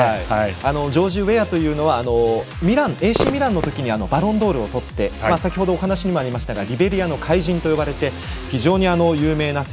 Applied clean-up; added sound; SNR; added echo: none; Crowd / Fireworks; 15 dB; none.